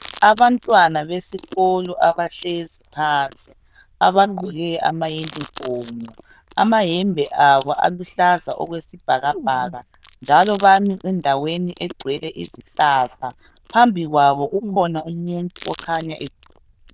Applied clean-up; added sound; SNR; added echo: neural diffusion model UNIVERSE++.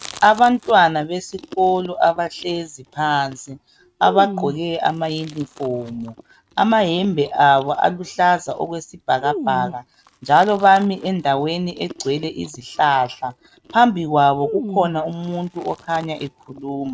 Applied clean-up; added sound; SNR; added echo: neural mask model RNNoise.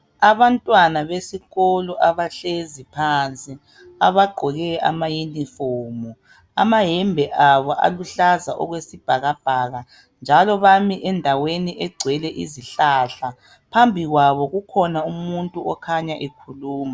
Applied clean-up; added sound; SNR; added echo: none; none; none; none.